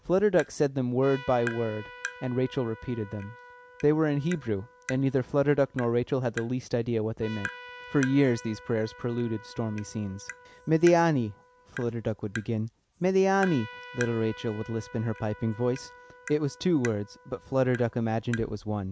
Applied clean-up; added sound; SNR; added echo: none; Tap + Trumpet; 16 dB; none.